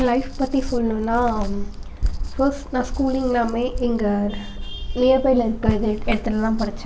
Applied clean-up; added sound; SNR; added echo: none; none; none; none.